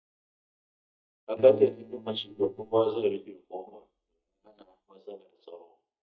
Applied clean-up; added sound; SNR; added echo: neural mask model DeepFilterNet 3.